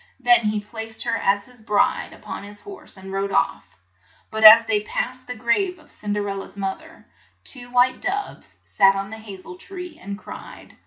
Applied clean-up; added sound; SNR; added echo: none; none; none; none.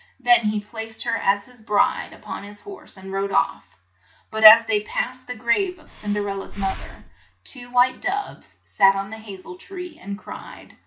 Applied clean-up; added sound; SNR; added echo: none; Breathing; 12 dB; none.